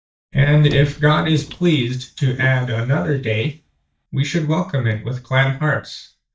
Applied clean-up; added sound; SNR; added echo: neural mask model DeepFilterNet 3.